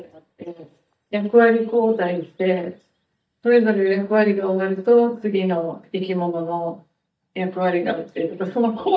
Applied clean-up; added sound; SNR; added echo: neural mask model DeepFilterNet 3.